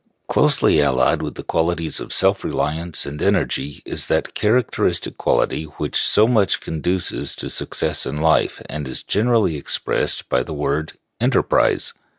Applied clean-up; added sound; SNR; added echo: none; none; none; none.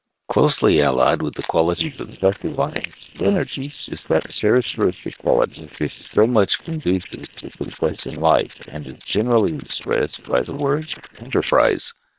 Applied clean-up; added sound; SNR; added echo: neural separator model SepFormer WHAM!.